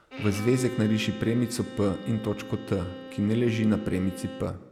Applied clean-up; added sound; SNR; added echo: none; Bowed string instrument; 14 dB; none.